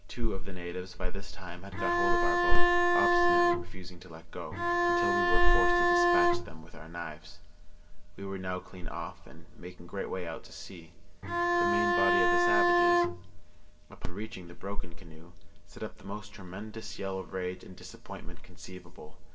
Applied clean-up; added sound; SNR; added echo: none; Bowed string instrument; -1 dB; reverberation time 1.5 s.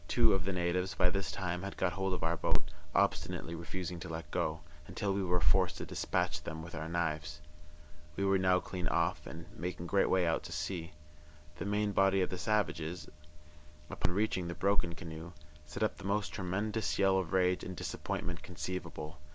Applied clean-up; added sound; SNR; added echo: none; none; none; none.